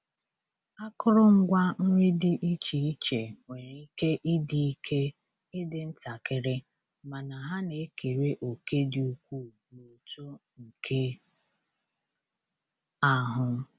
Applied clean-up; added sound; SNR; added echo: none; none; none; none.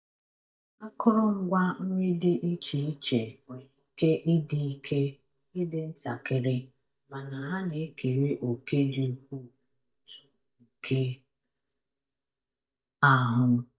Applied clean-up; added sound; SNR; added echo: neural mask model DeepFilterNet 3.